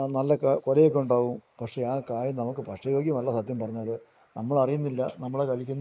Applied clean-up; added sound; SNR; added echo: neural mask model Resemble Enhance denoiser.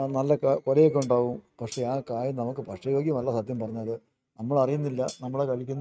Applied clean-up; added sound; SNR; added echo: neural mask model RNNoise.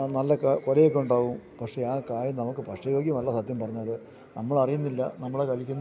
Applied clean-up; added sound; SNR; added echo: none; none; none; none.